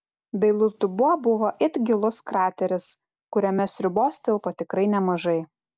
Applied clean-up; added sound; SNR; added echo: none; none; none; none.